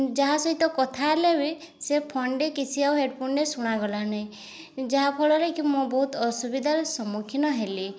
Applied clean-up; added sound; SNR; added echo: none; none; none; none.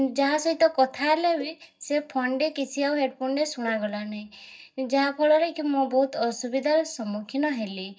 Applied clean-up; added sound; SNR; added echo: neural mask model DeepFilterNet 3.